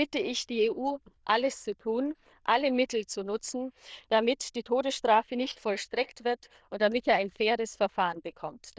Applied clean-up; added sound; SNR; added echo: neural diffusion model UNIVERSE++.